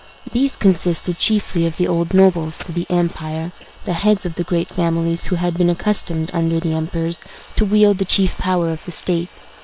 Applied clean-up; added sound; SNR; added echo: neural separator model SepFormer WHAM!.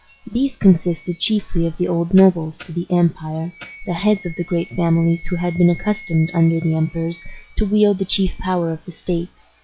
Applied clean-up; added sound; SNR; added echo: classical method log-MMSE.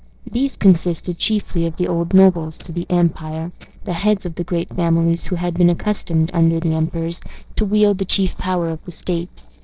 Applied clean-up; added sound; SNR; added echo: neural separator model SepFormer DNS4.